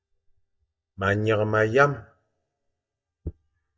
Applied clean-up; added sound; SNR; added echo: neural mask model DeepFilterNet 3.